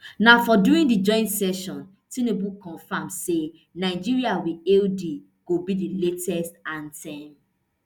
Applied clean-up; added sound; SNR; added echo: none; none; none; none.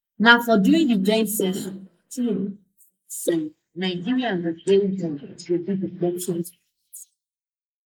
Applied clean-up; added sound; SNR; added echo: neural mask model Resemble Enhance denoiser.